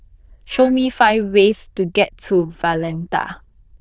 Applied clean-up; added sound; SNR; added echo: neural diffusion model UNIVERSE++.